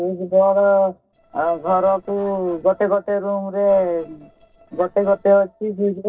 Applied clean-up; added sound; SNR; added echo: neural separator model SepFormer DNS4.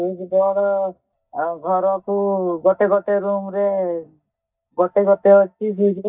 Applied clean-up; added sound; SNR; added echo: neural mask model DeepFilterNet 3.